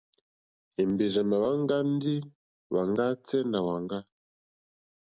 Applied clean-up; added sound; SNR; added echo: none; none; none; none.